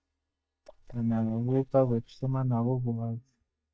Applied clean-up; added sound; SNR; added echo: neural mask model DeepFilterNet 3.